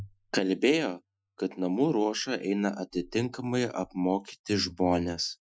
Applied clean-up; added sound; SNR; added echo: classical method Wiener filter.